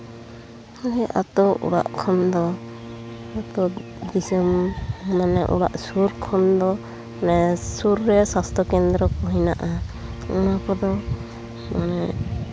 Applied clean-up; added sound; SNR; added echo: none; Bowed string instrument; 16 dB; none.